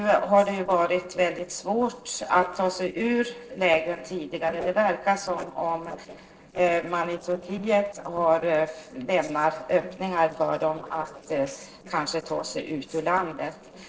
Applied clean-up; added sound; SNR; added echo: neural separator model SepFormer DNS4.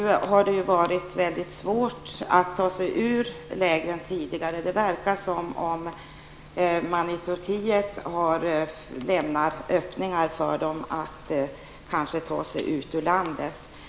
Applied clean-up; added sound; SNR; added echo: none; none; none; none.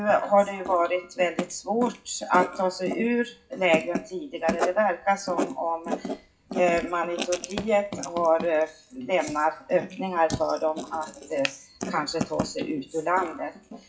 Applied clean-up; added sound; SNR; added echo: classical method WPE with log-MMSE.